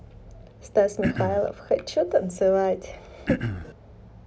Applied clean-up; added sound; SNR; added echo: none; Cough; 2 dB; none.